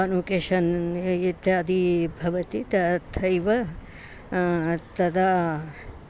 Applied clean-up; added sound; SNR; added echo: none; none; none; none.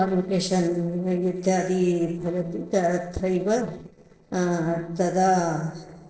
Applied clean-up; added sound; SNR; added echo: neural separator model SepFormer DNS4.